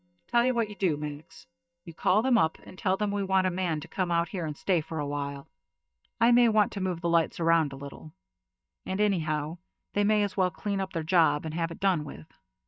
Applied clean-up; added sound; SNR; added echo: neural mask model DeepFilterNet 3.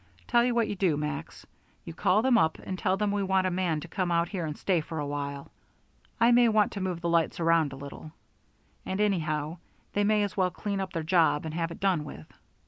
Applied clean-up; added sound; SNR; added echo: none; none; none; none.